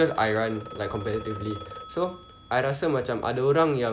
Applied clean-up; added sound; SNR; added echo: none; Telephone; 17 dB; none.